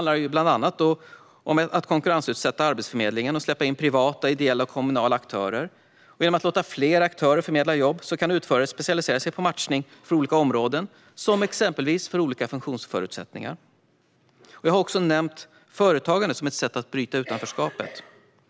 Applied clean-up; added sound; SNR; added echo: none; none; none; none.